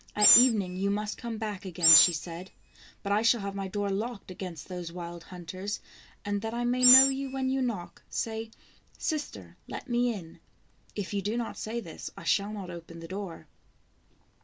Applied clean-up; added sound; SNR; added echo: none; Animal; -4 dB; none.